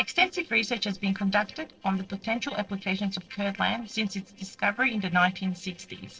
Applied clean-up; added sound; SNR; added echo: neural separator model SepFormer DNS4.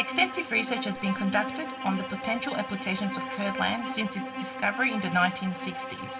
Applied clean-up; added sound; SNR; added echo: none; Bowed string instrument; 6 dB; reverberation time 1.0 s.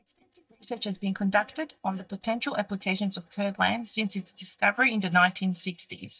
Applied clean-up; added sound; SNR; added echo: neural mask model DeepFilterNet 3.